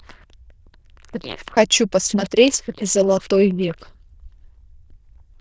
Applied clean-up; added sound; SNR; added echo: neural diffusion model UNIVERSE++.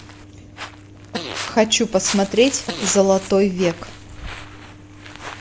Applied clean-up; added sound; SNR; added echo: none; Walk, footsteps + Fart; 12 dB; none.